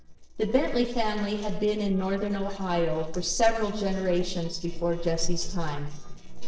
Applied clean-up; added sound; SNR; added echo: neural separator model SepFormer DNS4.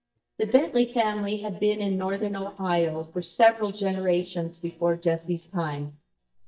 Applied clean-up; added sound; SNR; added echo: neural mask model DeepFilterNet 3.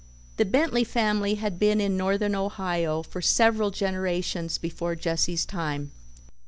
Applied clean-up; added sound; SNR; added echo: none; none; none; none.